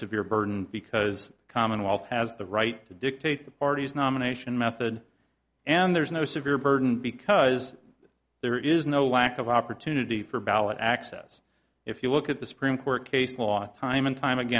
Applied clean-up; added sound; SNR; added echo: none; none; none; none.